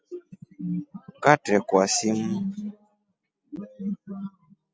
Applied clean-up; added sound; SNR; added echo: none; none; none; none.